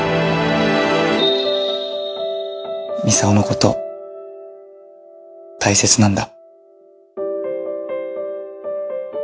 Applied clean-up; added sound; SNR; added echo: none; none; none; none.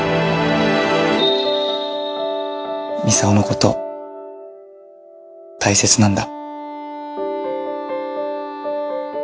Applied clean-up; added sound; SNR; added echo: none; Wind instrument, woodwind instrument; 11 dB; none.